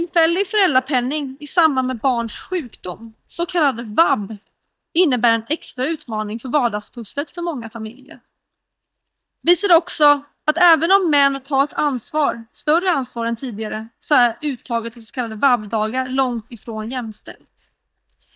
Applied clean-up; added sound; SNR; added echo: neural mask model DeepFilterNet 3.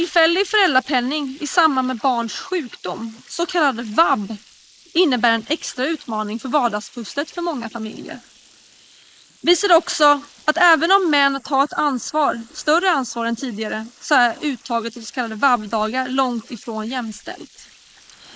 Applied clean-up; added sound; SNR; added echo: neural mask model Resemble Enhance denoiser.